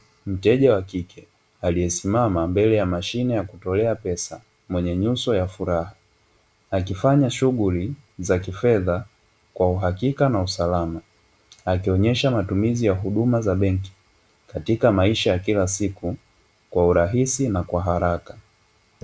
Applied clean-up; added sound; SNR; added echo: none; none; none; none.